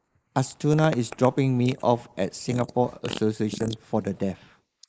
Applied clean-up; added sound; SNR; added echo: neural mask model Resemble Enhance denoiser.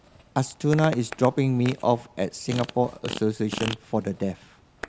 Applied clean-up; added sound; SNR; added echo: none; Fart; 13 dB; none.